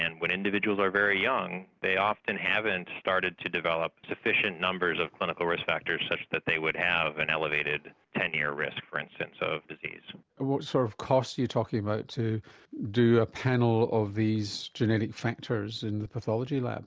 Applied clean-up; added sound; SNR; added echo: none; none; none; none.